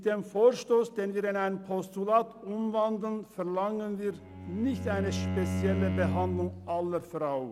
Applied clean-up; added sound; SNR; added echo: none; Bowed string instrument; 3 dB; none.